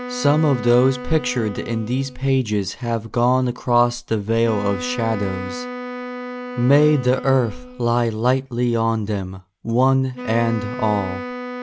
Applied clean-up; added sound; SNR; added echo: none; Wind instrument, woodwind instrument; 12 dB; none.